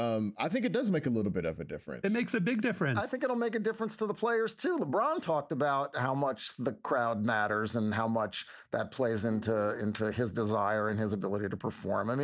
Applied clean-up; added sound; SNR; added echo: neural mask model DeepFilterNet 3.